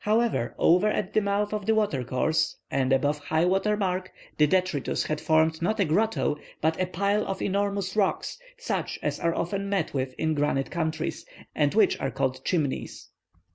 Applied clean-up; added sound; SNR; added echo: none; none; none; none.